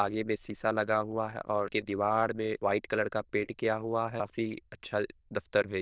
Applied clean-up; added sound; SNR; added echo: neural diffusion model UNIVERSE++.